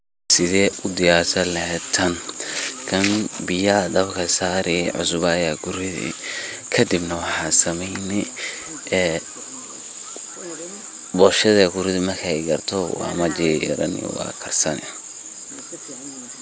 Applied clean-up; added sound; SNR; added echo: none; none; none; none.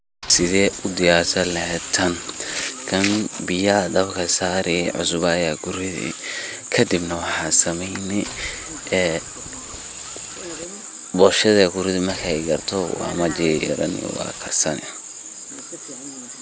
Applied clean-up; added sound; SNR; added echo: none; Boat, Water vehicle; 18 dB; none.